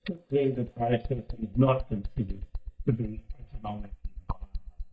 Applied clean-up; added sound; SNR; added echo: neural mask model DeepFilterNet 3.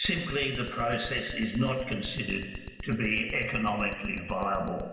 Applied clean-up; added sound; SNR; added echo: none; Alarm; 9 dB; reverberation time 2.0 s.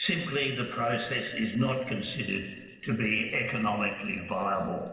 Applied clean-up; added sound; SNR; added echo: neural separator model SepFormer DNS4.